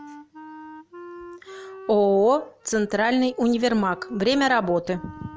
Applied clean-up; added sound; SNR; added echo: none; Wind instrument, woodwind instrument; 19 dB; none.